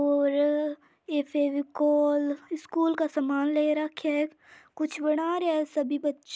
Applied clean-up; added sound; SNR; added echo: none; none; none; none.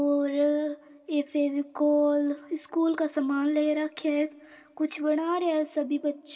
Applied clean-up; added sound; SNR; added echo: none; none; none; reverberation time 1.9 s.